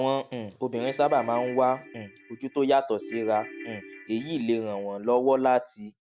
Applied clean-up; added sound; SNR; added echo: none; Ringtone / Keyboard (musical); 16 dB; none.